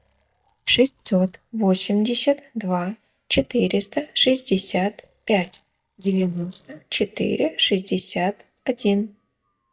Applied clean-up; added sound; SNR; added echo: neural mask model DeepFilterNet 3.